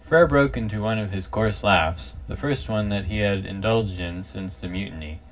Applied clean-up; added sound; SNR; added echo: none; none; none; reverberation time 0.4 s.